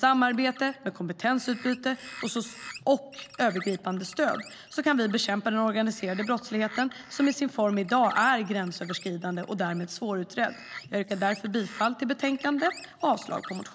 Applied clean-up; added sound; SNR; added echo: neural mask model Resemble Enhance denoiser.